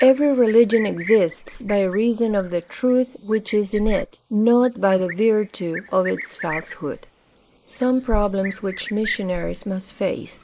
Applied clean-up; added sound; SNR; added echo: neural mask model Resemble Enhance denoiser.